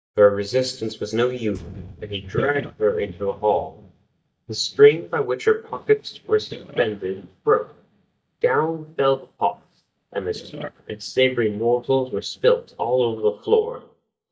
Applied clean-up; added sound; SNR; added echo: neural mask model DeepFilterNet 3.